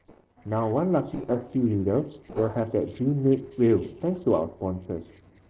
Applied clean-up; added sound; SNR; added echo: neural separator model SepFormer DNS4.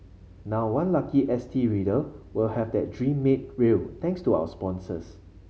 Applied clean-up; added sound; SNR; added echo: none; none; none; none.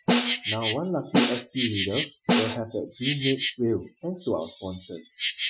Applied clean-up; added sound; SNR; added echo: classical method Wiener filter.